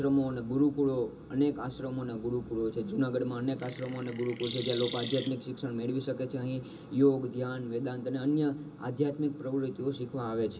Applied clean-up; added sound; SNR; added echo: none; Chirp, tweet; 11 dB; reverberation time 0.2 s.